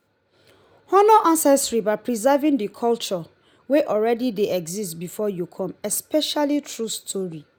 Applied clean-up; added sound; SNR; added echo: none; none; none; none.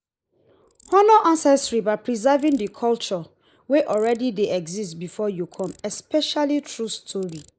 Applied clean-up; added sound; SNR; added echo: neural mask model Resemble Enhance denoiser.